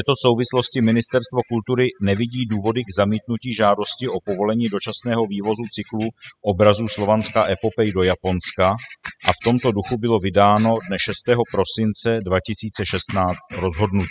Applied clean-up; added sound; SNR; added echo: classical method spectral subtraction.